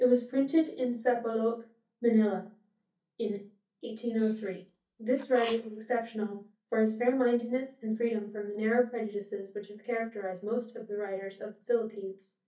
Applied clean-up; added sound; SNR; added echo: neural mask model DeepFilterNet 3.